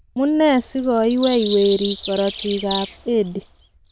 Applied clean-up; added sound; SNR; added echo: neural diffusion model UNIVERSE++.